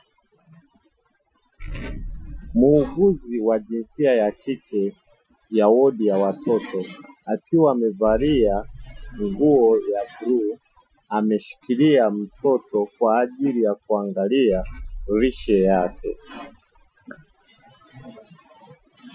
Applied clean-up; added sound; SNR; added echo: classical method Wiener filter.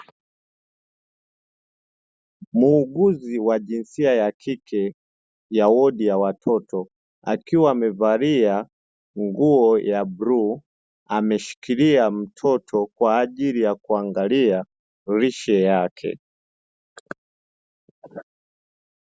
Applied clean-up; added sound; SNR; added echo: none; none; none; none.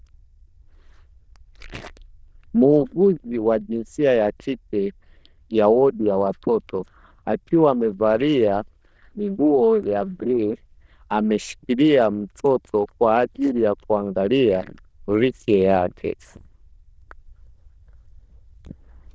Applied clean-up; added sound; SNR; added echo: neural diffusion model UNIVERSE++.